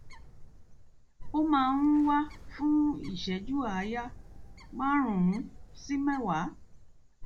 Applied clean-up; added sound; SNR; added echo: none; Bird; 14 dB; none.